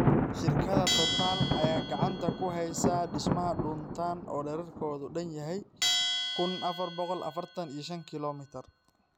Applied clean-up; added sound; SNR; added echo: none; Bell + Thunder; -3 dB; none.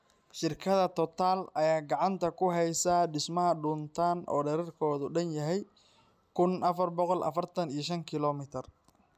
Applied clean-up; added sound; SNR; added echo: none; none; none; none.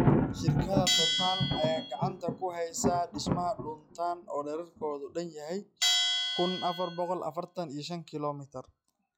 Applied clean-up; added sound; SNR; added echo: classical method log-MMSE.